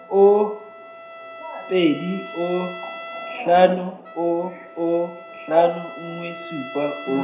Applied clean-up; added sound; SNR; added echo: none; Trumpet; 15 dB; reverberation time 0.5 s.